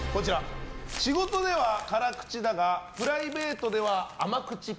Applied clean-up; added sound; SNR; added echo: none; Crumpling, crinkling; 18 dB; none.